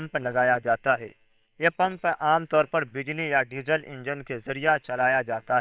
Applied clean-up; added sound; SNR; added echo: neural separator model SepFormer WHAM!.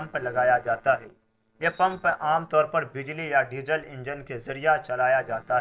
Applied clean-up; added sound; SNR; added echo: neural separator model SepFormer DNS4.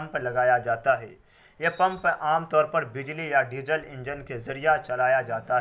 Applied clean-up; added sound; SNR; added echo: none; none; none; none.